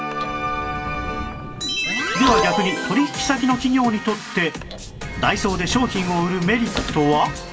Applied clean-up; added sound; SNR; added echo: none; Sliding door / Slam / Wood; 11 dB; reverberation time 0.3 s.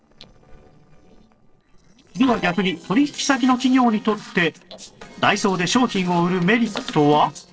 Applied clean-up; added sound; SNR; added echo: neural separator model SepFormer DNS4.